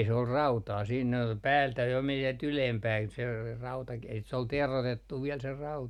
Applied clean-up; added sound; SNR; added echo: none; none; none; none.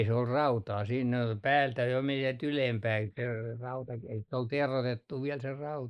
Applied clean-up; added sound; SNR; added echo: neural mask model Resemble Enhance denoiser.